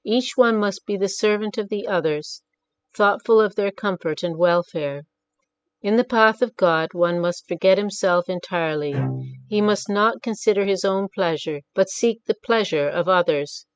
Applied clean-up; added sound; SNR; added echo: classical method spectral subtraction.